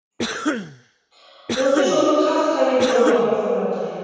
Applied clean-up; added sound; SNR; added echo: none; Cough; 8 dB; reverberation time 2.2 s.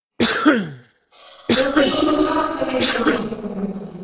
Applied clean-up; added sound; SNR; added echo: neural separator model SepFormer DNS4.